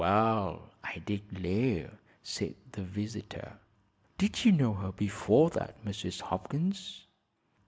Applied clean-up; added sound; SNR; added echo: none; none; none; none.